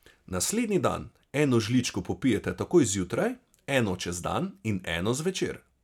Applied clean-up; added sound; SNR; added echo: none; none; none; none.